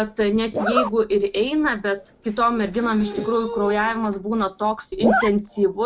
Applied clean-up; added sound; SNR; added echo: none; Zipper (clothing); 8 dB; none.